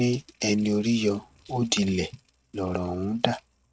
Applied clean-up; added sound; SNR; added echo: neural mask model RNNoise.